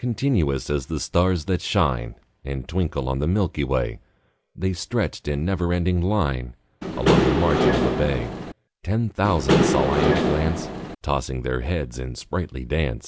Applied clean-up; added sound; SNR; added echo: none; Engine / Mechanisms; -3 dB; none.